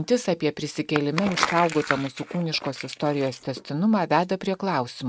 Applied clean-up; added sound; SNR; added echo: neural mask model RNNoise.